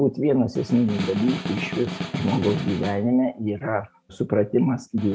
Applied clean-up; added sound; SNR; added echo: none; Snare drum; 10 dB; none.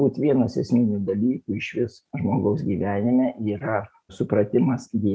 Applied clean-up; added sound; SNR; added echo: none; none; none; none.